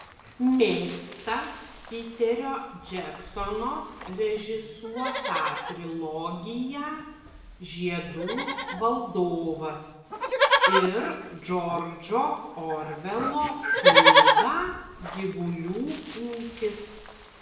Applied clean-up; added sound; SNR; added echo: none; Livestock, farm animals, working animals; -2 dB; reverberation time 0.9 s.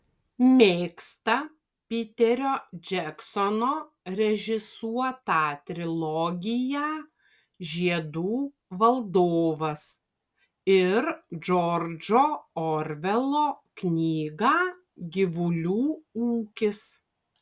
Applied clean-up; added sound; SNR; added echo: none; none; none; none.